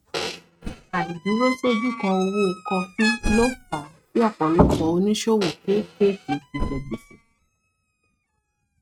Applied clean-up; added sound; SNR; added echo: neural mask model RNNoise.